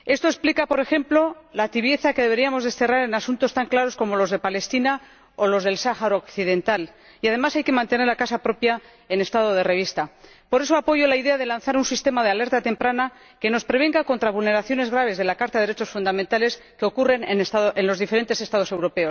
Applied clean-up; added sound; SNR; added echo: none; none; none; none.